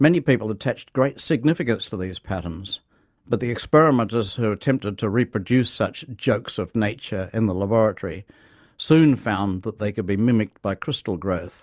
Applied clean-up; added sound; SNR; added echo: none; none; none; none.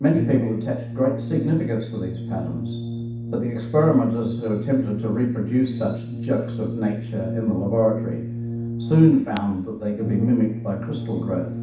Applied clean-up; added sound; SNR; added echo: none; Brass instrument; 6 dB; reverberation time 0.7 s.